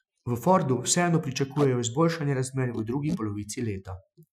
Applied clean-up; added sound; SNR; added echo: classical method Wiener filter.